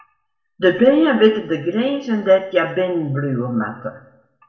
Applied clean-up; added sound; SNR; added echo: none; none; none; reverberation time 0.7 s.